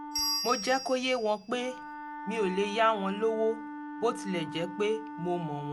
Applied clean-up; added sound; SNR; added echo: none; Wind instrument, woodwind instrument + Bell; 7 dB; none.